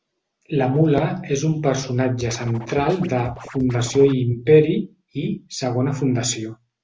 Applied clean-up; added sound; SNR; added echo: none; Scratching (performance technique); 17 dB; none.